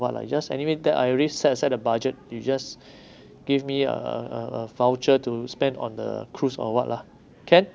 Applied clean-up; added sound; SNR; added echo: none; none; none; none.